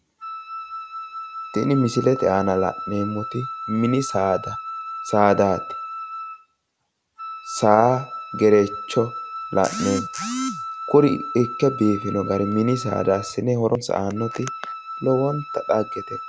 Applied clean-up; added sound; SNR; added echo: none; Wind instrument, woodwind instrument; 10 dB; none.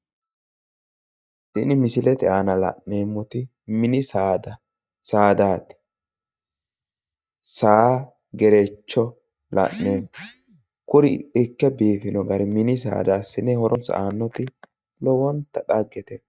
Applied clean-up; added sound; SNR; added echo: neural mask model DeepFilterNet 3.